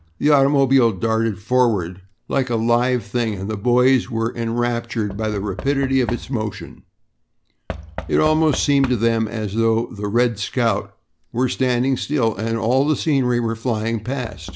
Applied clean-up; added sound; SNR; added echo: none; Knock / Wood; 18 dB; none.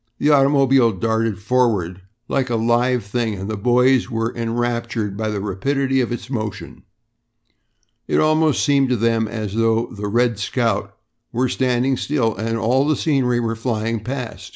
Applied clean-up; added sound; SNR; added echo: none; none; none; none.